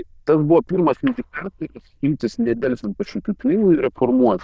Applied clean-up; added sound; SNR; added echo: neural diffusion model UNIVERSE++.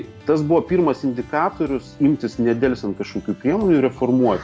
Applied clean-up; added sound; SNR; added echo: none; none; none; none.